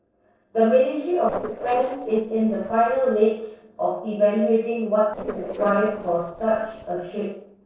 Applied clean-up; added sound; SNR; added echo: neural separator model SepFormer DNS4.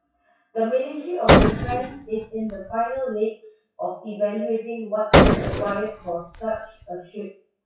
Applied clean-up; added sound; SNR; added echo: classical method WPE with log-MMSE.